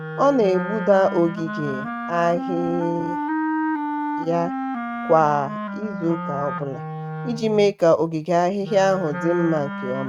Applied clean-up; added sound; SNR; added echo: neural mask model RNNoise.